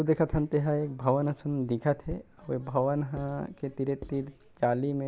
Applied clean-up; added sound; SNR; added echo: none; Writing; 18 dB; none.